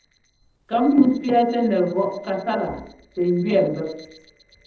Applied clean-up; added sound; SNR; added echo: neural separator model SepFormer DNS4.